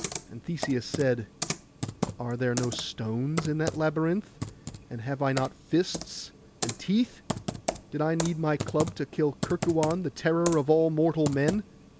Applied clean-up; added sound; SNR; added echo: none; Computer keyboard; 8 dB; none.